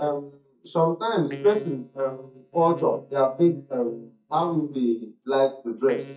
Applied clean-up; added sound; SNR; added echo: neural mask model DeepFilterNet 3.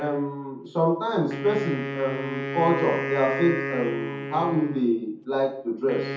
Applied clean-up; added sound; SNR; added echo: none; Wind instrument, woodwind instrument; 7 dB; reverberation time 0.6 s.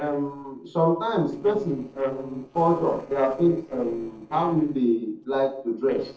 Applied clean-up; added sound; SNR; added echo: neural separator model SepFormer DNS4.